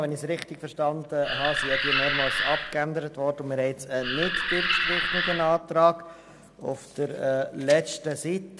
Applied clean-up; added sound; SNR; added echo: none; Animal; -1 dB; none.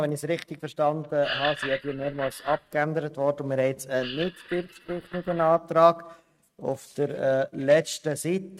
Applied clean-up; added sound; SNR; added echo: neural mask model RNNoise.